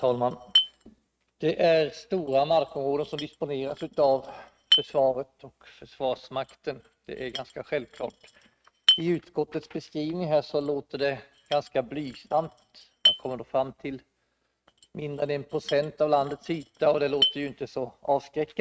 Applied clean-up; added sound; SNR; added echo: neural mask model RNNoise.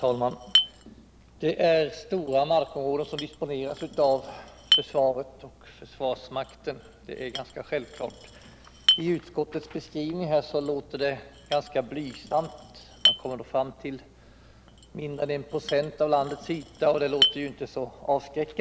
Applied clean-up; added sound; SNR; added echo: none; Chink, clink; 4 dB; none.